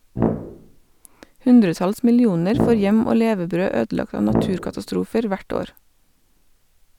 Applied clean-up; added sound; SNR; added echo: none; Brass instrument; 4 dB; none.